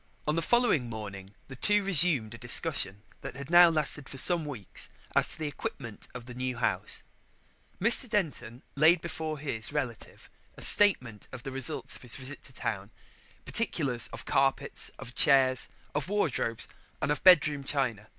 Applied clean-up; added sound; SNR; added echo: none; none; none; none.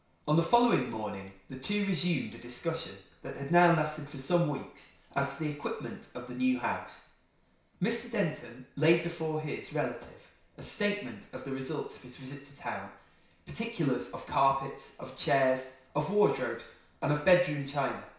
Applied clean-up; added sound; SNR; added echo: none; none; none; reverberation time 0.6 s.